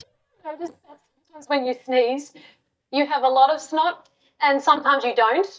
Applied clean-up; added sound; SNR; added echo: neural mask model DeepFilterNet 3.